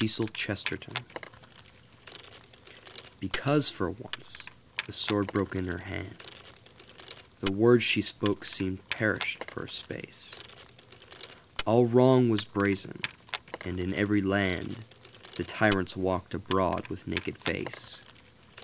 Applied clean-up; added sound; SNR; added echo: none; Keys jangling; 13 dB; none.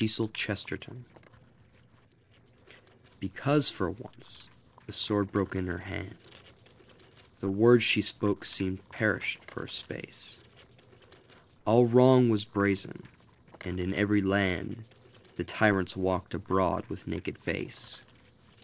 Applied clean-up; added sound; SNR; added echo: neural separator model SepFormer DNS4.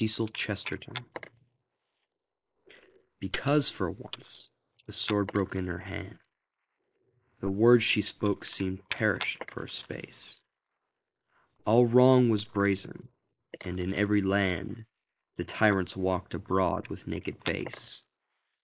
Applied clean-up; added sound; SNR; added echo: neural mask model Resemble Enhance denoiser.